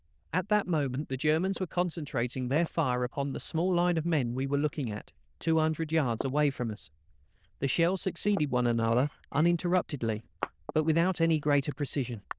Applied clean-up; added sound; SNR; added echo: neural diffusion model UNIVERSE++.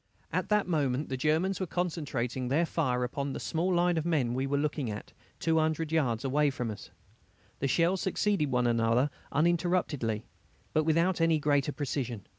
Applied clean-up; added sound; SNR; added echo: none; none; none; none.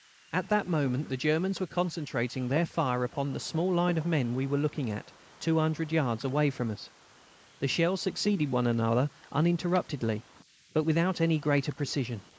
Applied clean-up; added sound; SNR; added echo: neural mask model Resemble Enhance denoiser.